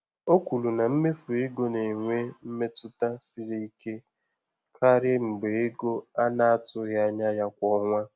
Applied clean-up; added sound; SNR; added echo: none; none; none; none.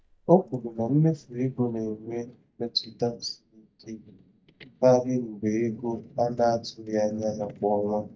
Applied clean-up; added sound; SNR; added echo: neural mask model DeepFilterNet 3.